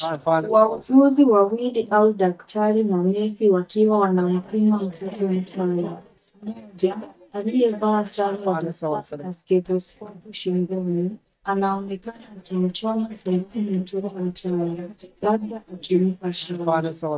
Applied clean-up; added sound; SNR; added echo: neural mask model DeepFilterNet 3.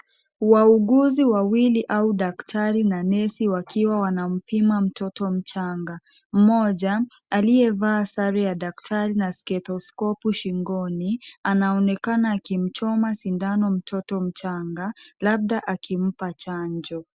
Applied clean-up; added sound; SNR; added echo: none; none; none; none.